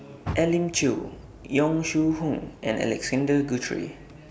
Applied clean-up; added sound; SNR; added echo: none; Car; 16 dB; none.